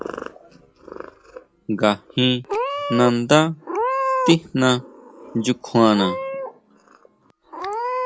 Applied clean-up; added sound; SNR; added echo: none; Meow / Purr; 6 dB; none.